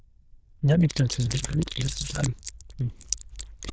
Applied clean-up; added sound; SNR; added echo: neural diffusion model UNIVERSE++.